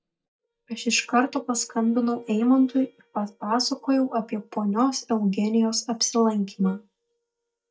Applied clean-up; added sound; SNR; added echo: neural mask model DeepFilterNet 3.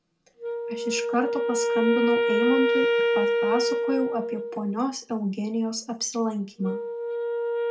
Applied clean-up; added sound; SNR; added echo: none; Wind instrument, woodwind instrument; -2 dB; reverberation time 0.2 s.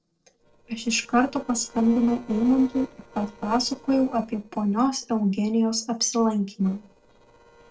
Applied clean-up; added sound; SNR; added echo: neural separator model SepFormer DNS4.